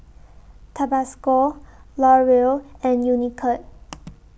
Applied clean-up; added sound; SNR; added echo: none; none; none; none.